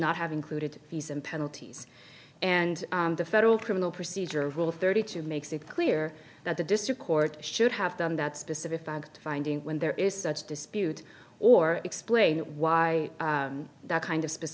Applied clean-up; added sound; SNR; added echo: none; none; none; none.